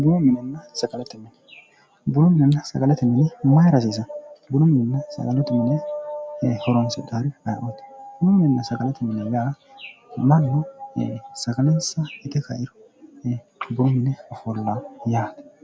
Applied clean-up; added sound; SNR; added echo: none; none; none; none.